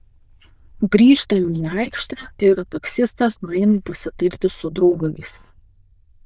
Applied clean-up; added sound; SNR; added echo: neural diffusion model UNIVERSE++.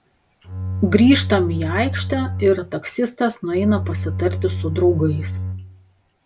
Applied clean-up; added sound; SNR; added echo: none; Bowed string instrument; 5 dB; none.